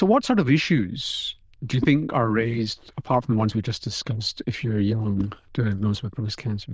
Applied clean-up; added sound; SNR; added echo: neural diffusion model UNIVERSE++.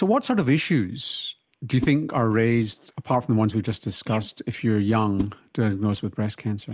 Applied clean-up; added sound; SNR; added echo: none; Whoosh, swoosh, swish; 16 dB; none.